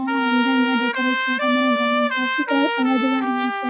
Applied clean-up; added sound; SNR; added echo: classical method log-MMSE.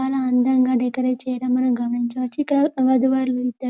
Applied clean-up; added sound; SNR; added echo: none; none; none; none.